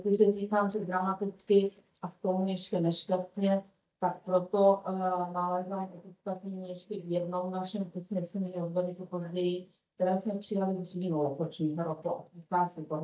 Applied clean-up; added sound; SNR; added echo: neural mask model DeepFilterNet 3.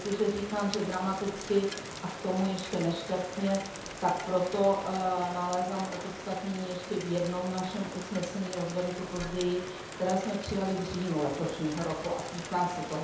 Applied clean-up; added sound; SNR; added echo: none; Rain; 10 dB; reverberation time 0.8 s.